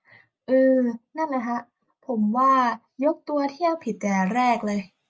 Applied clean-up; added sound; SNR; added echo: none; none; none; none.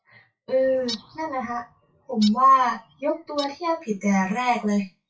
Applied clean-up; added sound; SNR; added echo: classical method WPE with log-MMSE.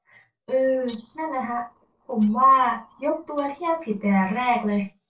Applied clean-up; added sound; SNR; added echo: neural separator model SepFormer DNS4.